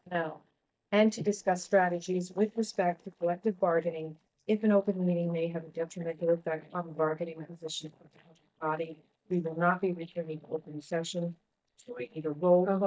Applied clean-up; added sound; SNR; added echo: neural mask model DeepFilterNet 3.